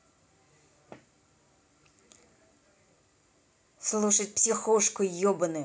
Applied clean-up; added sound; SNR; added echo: none; none; none; none.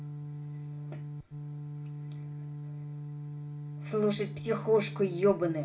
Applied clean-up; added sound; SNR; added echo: none; Organ; 8 dB; reverberation time 0.1 s.